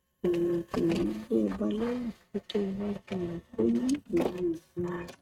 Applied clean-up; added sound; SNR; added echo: neural mask model RNNoise.